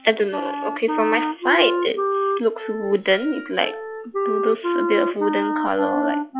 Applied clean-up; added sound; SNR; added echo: classical method log-MMSE.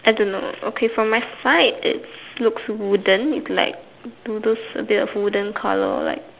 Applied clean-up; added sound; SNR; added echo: none; none; none; none.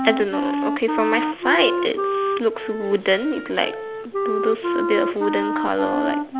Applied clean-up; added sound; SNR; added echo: none; Wind instrument, woodwind instrument; 1 dB; none.